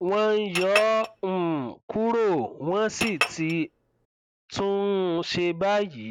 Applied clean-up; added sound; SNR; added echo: none; Chink, clink; 6 dB; none.